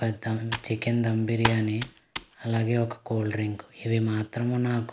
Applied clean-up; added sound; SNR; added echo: none; Computer keyboard; 10 dB; none.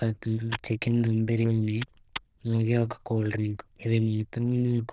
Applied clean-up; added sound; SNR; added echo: neural diffusion model UNIVERSE++.